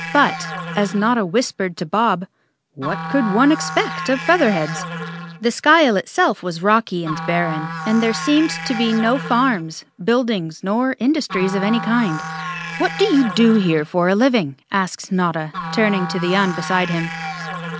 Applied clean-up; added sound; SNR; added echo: none; Musical instrument; 10 dB; none.